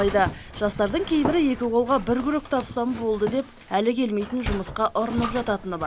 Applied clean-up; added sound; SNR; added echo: none; Sliding door + Run; 11 dB; none.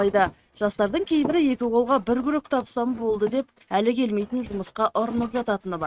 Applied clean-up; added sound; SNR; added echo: neural mask model RNNoise.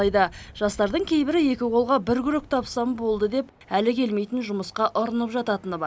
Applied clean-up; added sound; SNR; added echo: none; none; none; none.